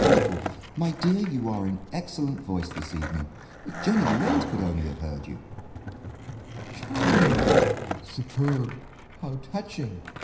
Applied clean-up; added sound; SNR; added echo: none; Skateboard; 0 dB; reverberation time 0.9 s.